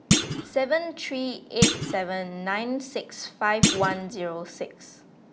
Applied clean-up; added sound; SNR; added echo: none; Thump, thud; -1 dB; none.